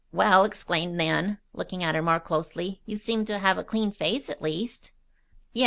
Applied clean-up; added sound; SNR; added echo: none; none; none; none.